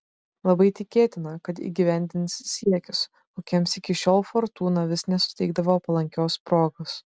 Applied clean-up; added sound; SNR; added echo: none; none; none; none.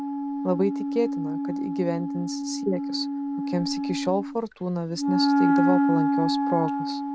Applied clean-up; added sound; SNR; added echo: none; Wind instrument, woodwind instrument; -3 dB; none.